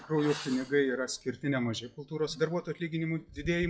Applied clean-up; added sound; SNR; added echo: classical method WPE with log-MMSE.